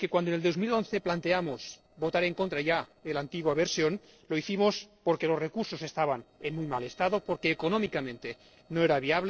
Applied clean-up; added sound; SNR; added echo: neural separator model SepFormer DNS4.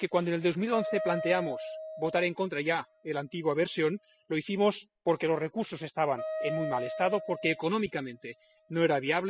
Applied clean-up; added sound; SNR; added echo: classical method spectral subtraction.